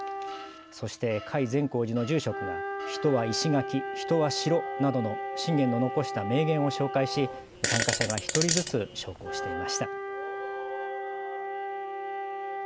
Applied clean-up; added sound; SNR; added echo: none; Wind instrument, woodwind instrument + Fart; 4 dB; none.